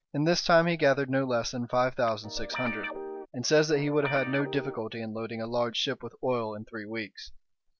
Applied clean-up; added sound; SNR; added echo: none; Guitar; 9 dB; none.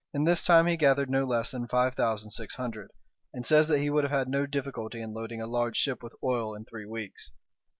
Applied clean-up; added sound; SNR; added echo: none; none; none; none.